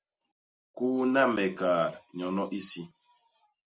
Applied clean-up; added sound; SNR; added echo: none; none; none; none.